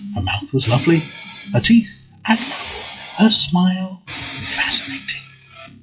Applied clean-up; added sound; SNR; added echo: classical method WPE with log-MMSE.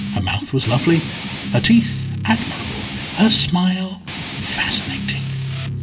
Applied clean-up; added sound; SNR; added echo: none; Guitar; 6 dB; reverberation time 0.7 s.